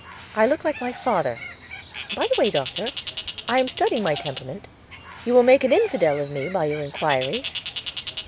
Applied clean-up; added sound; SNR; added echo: none; Bird; 11 dB; none.